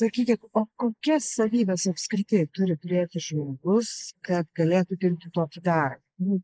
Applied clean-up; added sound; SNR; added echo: neural mask model Resemble Enhance denoiser.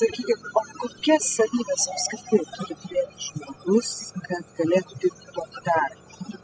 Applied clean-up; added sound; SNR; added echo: classical method spectral subtraction.